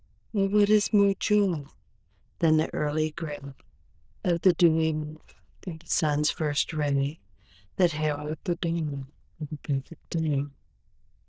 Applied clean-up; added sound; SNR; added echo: neural diffusion model UNIVERSE++.